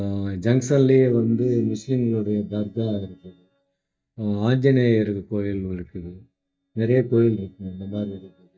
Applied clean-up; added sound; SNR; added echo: neural mask model DeepFilterNet 3.